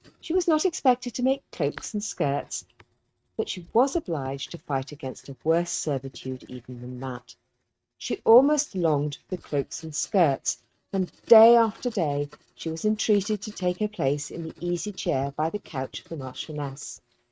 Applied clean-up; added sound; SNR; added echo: neural mask model RNNoise.